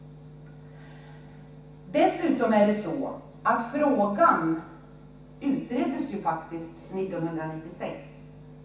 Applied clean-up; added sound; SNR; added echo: none; none; none; reverberation time 0.7 s.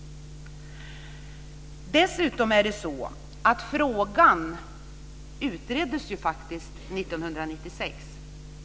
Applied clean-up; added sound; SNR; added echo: none; none; none; none.